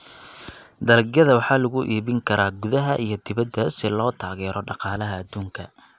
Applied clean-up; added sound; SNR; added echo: none; none; none; none.